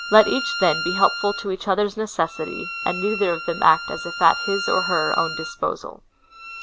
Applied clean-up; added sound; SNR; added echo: none; Bowed string instrument; 8 dB; none.